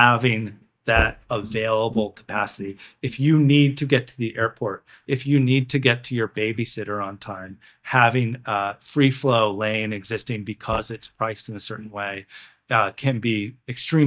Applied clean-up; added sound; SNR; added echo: neural mask model DeepFilterNet 3.